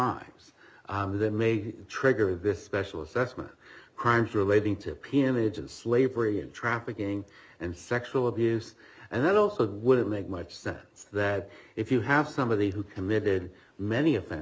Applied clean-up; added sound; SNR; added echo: none; none; none; none.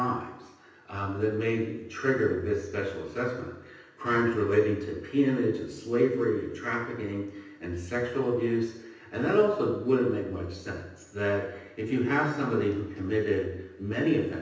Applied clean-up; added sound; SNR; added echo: none; none; none; reverberation time 0.9 s.